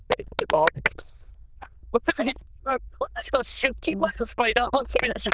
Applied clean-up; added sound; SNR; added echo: neural diffusion model UNIVERSE++.